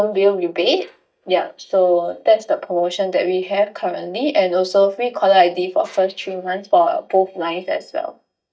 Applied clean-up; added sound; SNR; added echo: neural mask model DeepFilterNet 3.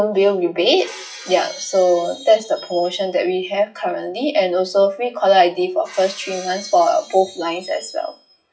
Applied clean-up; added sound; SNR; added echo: classical method WPE with log-MMSE.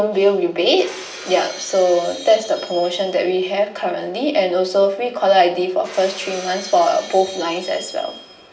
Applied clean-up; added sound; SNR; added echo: none; Shatter; 18 dB; reverberation time 0.9 s.